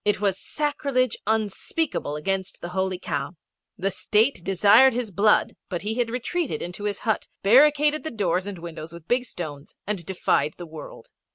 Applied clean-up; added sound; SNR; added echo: none; none; none; none.